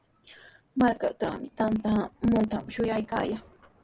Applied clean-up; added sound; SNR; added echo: none; none; none; none.